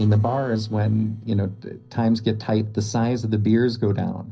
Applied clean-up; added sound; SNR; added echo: neural separator model SepFormer DNS4.